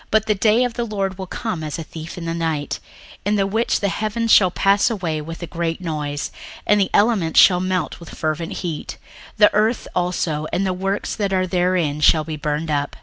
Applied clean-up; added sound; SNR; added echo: none; none; none; none.